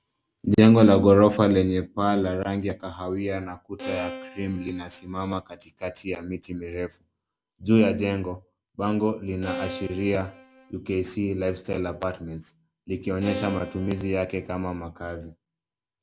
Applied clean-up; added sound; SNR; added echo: none; Bowed string instrument; 13 dB; none.